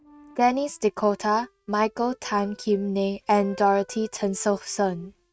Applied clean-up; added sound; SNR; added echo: neural mask model RNNoise.